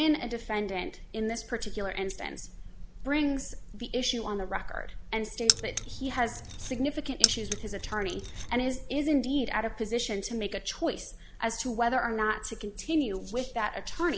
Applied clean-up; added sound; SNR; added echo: none; Keys jangling; 1 dB; none.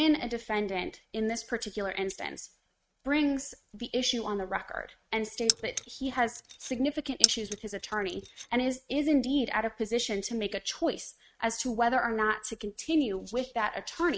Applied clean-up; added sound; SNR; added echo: neural mask model RNNoise.